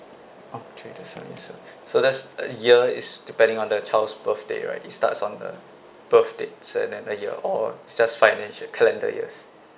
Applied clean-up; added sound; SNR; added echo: none; none; none; none.